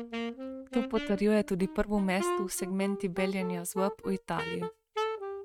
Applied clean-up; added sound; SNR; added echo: neural mask model RNNoise.